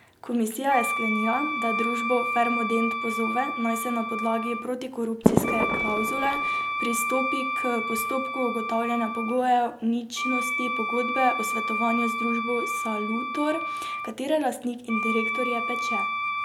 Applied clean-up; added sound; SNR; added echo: none; Fireworks + Wind instrument, woodwind instrument; 1 dB; none.